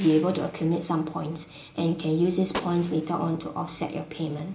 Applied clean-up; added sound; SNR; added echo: none; Gunshot, gunfire; 17 dB; reverberation time 0.5 s.